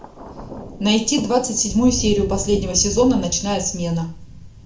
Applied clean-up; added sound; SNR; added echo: none; Thunder; 11 dB; reverberation time 0.4 s.